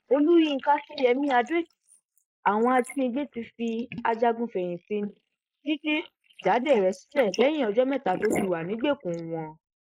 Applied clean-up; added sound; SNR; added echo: neural mask model Resemble Enhance denoiser.